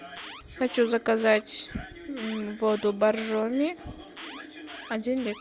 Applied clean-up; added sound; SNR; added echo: none; Alarm; 20 dB; none.